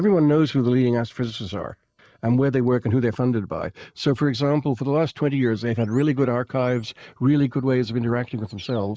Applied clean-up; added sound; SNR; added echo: neural mask model Resemble Enhance denoiser.